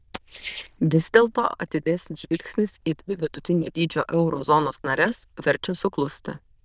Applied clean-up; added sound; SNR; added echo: neural diffusion model UNIVERSE++.